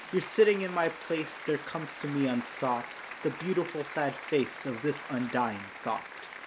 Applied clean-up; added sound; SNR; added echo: none; Applause; 12 dB; none.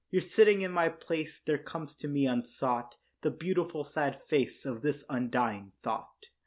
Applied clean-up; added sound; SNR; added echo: none; none; none; none.